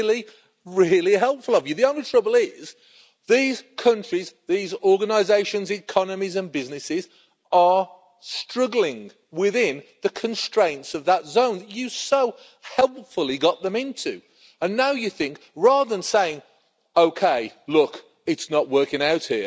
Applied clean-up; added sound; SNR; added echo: none; none; none; none.